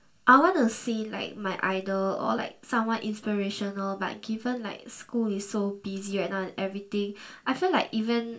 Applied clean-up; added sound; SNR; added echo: none; none; none; reverberation time 0.2 s.